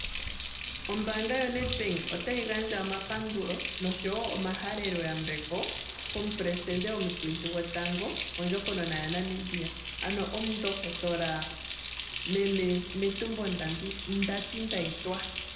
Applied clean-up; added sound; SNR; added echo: none; Water tap, faucet; -4 dB; reverberation time 0.7 s.